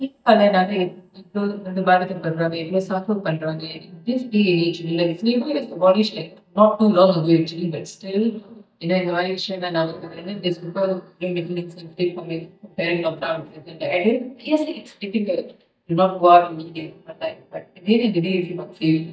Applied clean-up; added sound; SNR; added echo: neural mask model DeepFilterNet 3.